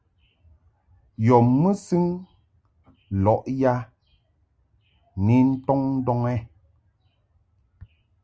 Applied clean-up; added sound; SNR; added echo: none; none; none; none.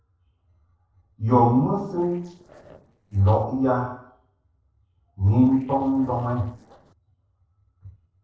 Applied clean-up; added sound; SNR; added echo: neural separator model SepFormer DNS4.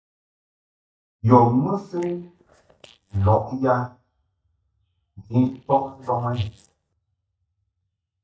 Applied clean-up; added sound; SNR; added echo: neural mask model DeepFilterNet 3.